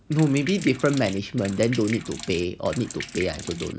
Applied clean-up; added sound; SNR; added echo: none; Sink (filling or washing); 13 dB; none.